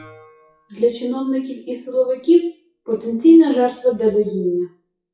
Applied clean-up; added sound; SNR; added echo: classical method WPE with log-MMSE.